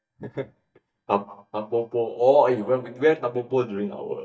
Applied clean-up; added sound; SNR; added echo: neural mask model DeepFilterNet 3.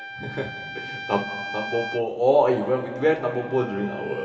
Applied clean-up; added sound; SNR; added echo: none; Trumpet; 11 dB; reverberation time 2.5 s.